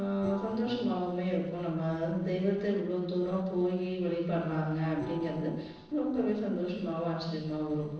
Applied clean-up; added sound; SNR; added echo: neural separator model SepFormer DNS4.